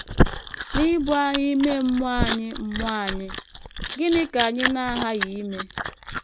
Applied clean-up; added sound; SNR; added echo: none; Chewing, mastication; 3 dB; none.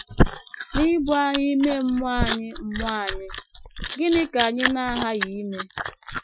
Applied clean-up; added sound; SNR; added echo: classical method Wiener filter.